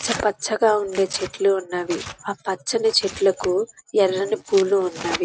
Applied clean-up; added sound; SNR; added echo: none; Tearing; 14 dB; none.